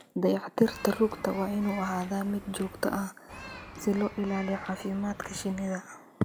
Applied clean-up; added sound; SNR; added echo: none; Human group actions; 15 dB; none.